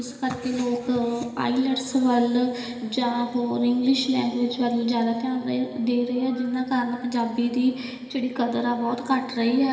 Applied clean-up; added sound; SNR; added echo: none; none; none; reverberation time 2.9 s.